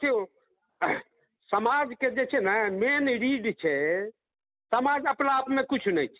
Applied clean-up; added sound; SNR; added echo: none; none; none; none.